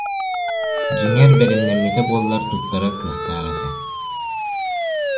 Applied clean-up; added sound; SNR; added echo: none; Siren; 3 dB; reverberation time 0.9 s.